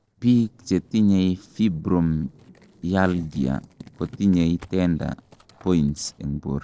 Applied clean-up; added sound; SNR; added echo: neural separator model SepFormer DNS4.